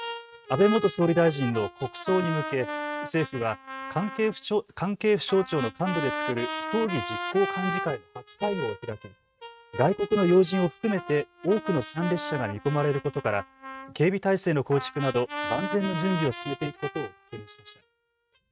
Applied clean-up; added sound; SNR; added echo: neural mask model RNNoise.